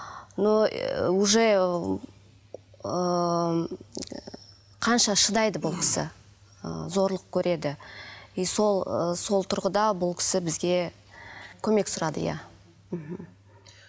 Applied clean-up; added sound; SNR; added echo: none; none; none; none.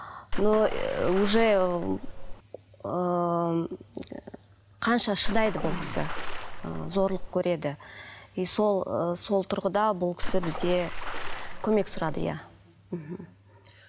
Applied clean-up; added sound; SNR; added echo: none; Water / Splash, splatter; 2 dB; none.